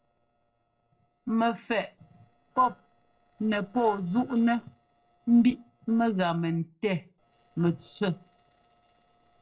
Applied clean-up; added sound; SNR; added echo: neural separator model SepFormer DNS4.